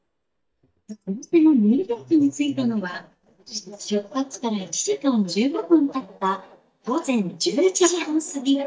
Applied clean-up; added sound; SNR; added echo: neural mask model DeepFilterNet 3.